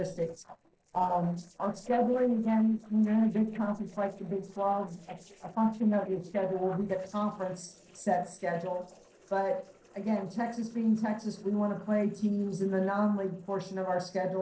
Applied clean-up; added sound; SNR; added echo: neural separator model SepFormer DNS4.